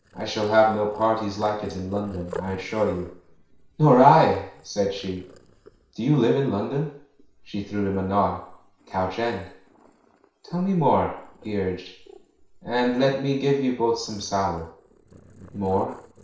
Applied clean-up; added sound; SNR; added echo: neural separator model SepFormer DNS4.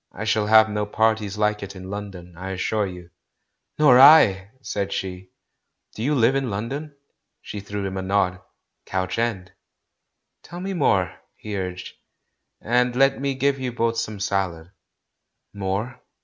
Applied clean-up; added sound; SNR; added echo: none; none; none; none.